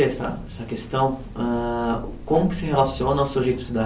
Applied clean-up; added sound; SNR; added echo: none; none; none; none.